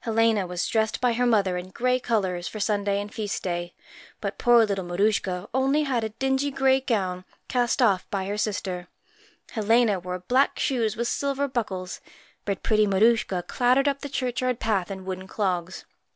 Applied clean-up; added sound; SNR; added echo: none; none; none; none.